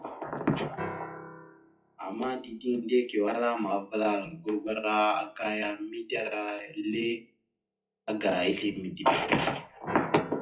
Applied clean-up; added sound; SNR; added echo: classical method WPE with log-MMSE.